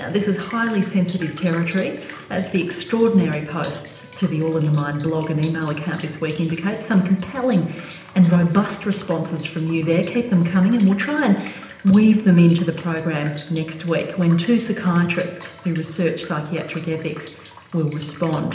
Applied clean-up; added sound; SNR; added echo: none; Drip; 19 dB; reverberation time 0.8 s.